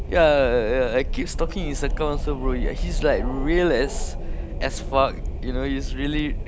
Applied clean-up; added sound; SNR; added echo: none; Wind; 2 dB; none.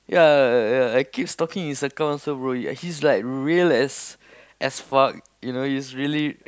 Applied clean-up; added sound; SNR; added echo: none; none; none; none.